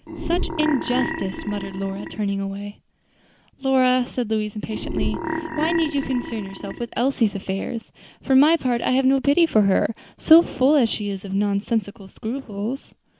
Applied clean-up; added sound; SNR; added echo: none; Burping, eructation; 5 dB; none.